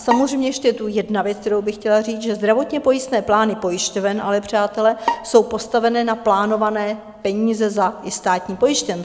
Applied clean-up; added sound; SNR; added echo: none; Bowed string instrument; 11 dB; none.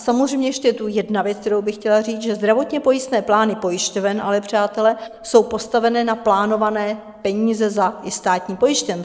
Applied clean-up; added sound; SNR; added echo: neural mask model Resemble Enhance denoiser.